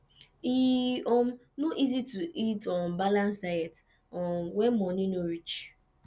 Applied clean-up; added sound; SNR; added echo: none; none; none; none.